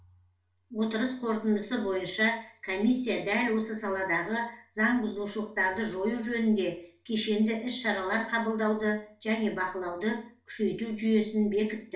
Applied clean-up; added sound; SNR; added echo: none; none; none; reverberation time 0.4 s.